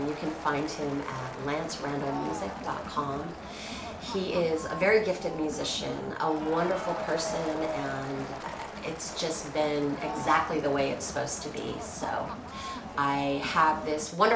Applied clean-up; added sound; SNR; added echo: none; Crowd; 8 dB; none.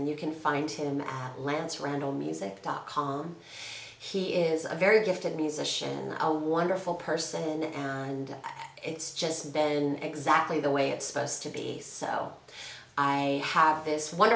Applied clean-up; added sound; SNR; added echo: none; none; none; none.